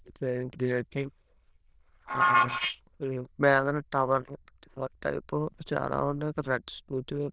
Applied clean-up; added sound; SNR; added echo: neural diffusion model UNIVERSE++.